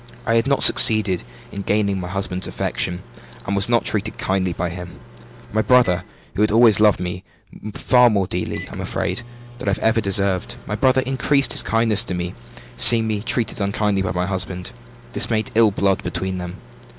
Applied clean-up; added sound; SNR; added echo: none; Microwave oven; 20 dB; none.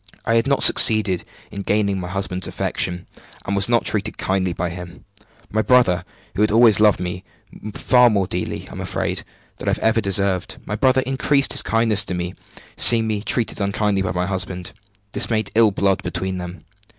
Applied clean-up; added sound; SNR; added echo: none; none; none; none.